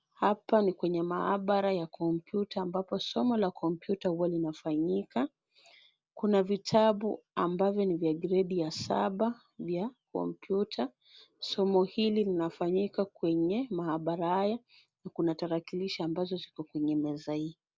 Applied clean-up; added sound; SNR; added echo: none; none; none; none.